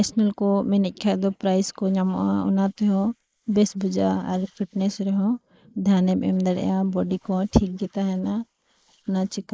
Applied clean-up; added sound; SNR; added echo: neural mask model Resemble Enhance denoiser.